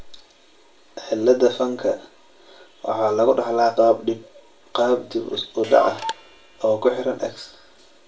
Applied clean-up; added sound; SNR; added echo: none; Clock; 15 dB; reverberation time 0.2 s.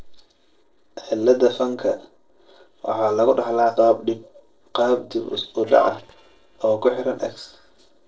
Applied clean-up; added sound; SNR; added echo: neural separator model SepFormer DNS4.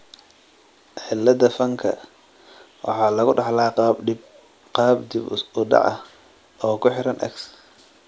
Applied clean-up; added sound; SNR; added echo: none; none; none; none.